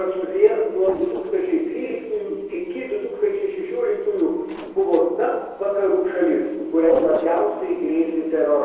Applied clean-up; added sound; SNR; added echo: neural separator model SepFormer DNS4.